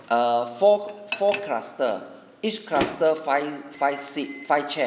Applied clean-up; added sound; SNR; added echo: none; Microwave oven; 13 dB; none.